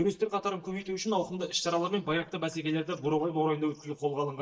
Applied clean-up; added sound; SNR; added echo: neural mask model DeepFilterNet 3.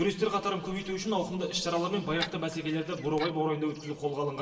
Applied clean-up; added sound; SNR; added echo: none; Clock; 11 dB; reverberation time 2.2 s.